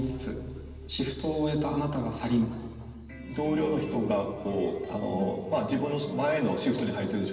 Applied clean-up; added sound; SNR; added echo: none; Bass guitar; 18 dB; reverberation time 2.4 s.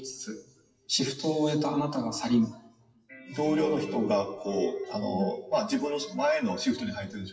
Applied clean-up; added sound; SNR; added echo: classical method WPE with log-MMSE.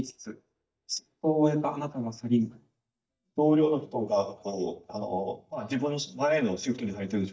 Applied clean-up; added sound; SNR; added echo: neural mask model DeepFilterNet 3.